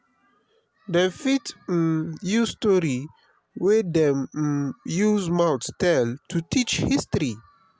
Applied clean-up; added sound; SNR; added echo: none; none; none; none.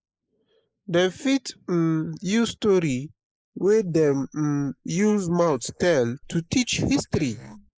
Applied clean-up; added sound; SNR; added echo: neural mask model Resemble Enhance denoiser.